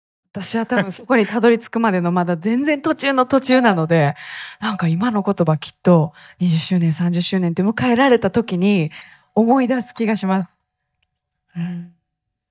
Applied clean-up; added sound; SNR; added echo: neural mask model DeepFilterNet 3.